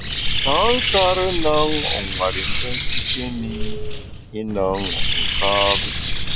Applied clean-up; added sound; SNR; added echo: none; Bird; -2 dB; none.